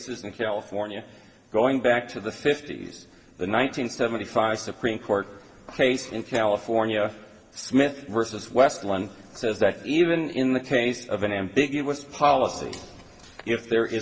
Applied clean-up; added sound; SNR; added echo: none; none; none; reverberation time 1.4 s.